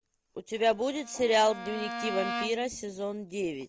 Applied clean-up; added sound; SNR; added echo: none; Bowed string instrument; 10 dB; none.